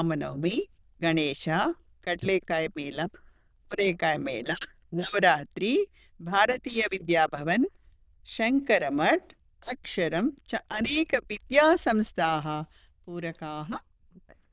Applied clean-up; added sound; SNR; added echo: neural diffusion model UNIVERSE++.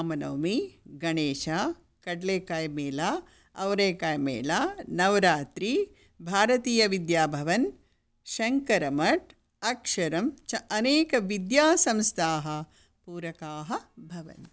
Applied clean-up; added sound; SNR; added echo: none; none; none; none.